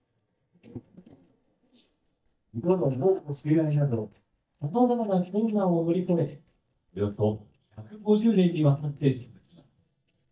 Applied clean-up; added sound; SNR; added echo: neural mask model DeepFilterNet 3.